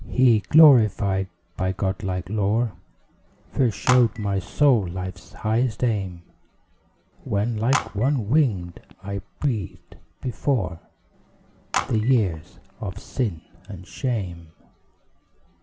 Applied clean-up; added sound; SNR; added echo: none; Telephone; 11 dB; none.